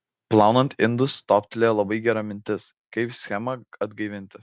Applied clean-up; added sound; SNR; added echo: none; none; none; none.